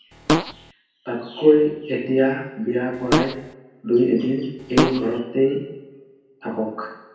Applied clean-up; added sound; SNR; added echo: none; Fart; 0 dB; reverberation time 0.9 s.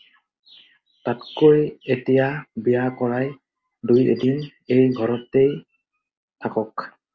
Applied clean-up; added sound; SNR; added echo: none; none; none; none.